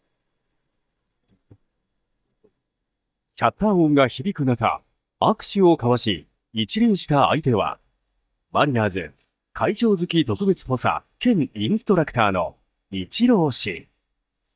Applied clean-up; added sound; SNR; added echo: neural mask model DeepFilterNet 3.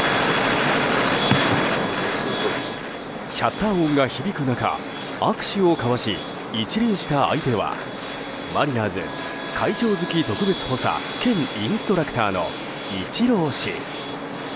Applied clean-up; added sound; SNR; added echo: none; Wind instrument, woodwind instrument; 14 dB; none.